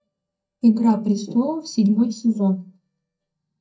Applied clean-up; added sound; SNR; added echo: neural mask model DeepFilterNet 3.